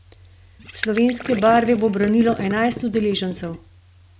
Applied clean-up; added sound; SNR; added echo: none; Gurgling; 13 dB; none.